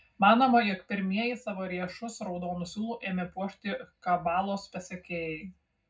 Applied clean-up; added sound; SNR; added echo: none; none; none; reverberation time 0.3 s.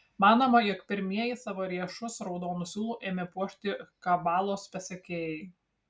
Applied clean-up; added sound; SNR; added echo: none; none; none; none.